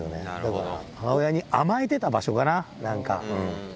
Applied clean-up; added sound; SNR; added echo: none; none; none; none.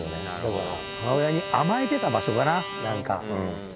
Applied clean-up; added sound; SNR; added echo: none; Bowed string instrument; 9 dB; none.